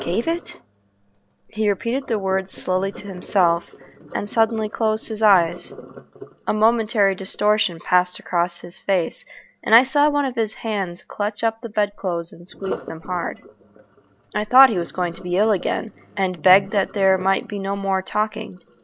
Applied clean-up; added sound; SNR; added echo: none; Sink (filling or washing); 19 dB; none.